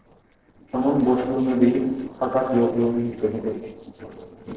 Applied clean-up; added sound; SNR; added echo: neural separator model SepFormer DNS4.